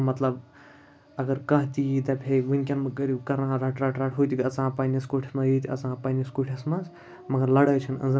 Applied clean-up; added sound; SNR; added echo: none; none; none; none.